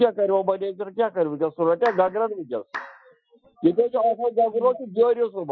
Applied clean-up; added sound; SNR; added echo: classical method Wiener filter.